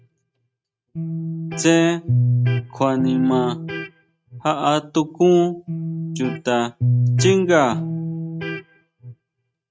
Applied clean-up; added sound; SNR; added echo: neural mask model RNNoise.